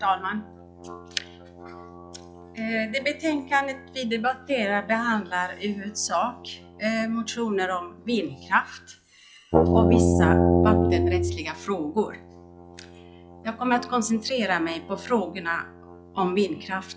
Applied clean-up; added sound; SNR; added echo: classical method log-MMSE.